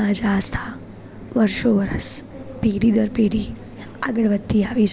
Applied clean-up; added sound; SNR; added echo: none; none; none; none.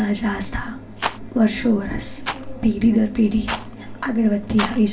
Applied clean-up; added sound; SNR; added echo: none; Rattle; 13 dB; reverberation time 0.2 s.